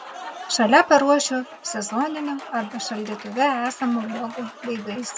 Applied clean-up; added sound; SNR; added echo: none; Applause; 15 dB; none.